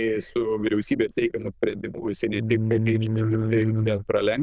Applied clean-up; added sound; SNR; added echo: neural diffusion model UNIVERSE++.